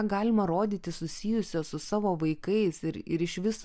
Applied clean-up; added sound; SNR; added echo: none; none; none; none.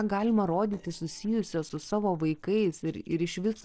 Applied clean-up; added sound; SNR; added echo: neural separator model SepFormer DNS4.